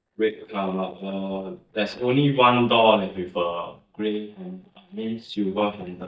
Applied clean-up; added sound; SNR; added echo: neural mask model DeepFilterNet 3.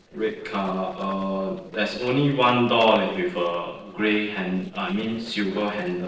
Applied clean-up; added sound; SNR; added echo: neural separator model SepFormer DNS4.